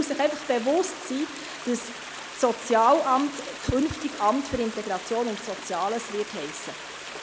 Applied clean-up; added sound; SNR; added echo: none; Stream; 11 dB; none.